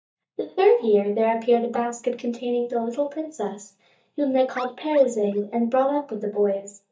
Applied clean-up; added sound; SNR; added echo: neural mask model DeepFilterNet 3.